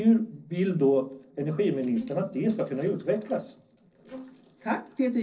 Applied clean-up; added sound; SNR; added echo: neural separator model SepFormer DNS4.